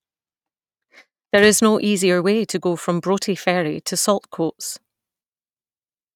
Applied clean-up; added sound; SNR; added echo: neural mask model RNNoise.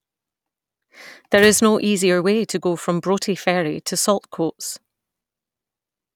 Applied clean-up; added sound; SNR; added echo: none; Slam; 18 dB; none.